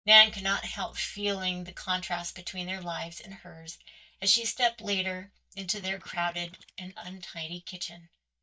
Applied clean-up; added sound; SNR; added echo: neural mask model DeepFilterNet 3.